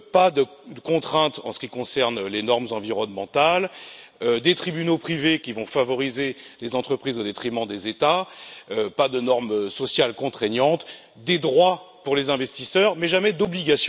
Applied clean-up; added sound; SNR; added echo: none; none; none; none.